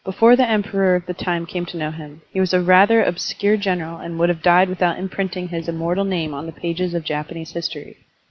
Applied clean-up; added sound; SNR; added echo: none; none; none; none.